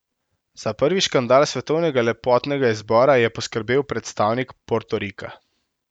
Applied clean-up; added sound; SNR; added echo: none; none; none; none.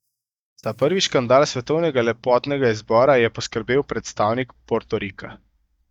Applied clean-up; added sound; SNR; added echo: neural mask model DeepFilterNet 3.